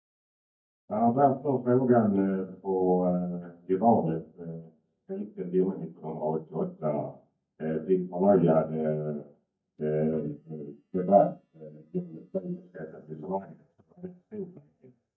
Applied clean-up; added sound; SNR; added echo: neural mask model DeepFilterNet 3.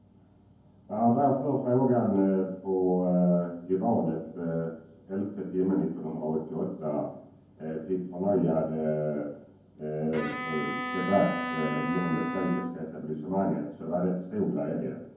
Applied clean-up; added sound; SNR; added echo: none; Bowed string instrument; 6 dB; reverberation time 0.9 s.